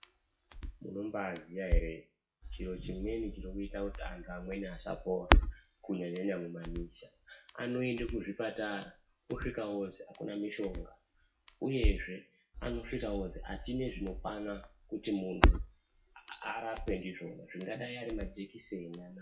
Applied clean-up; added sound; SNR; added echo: classical method WPE with log-MMSE.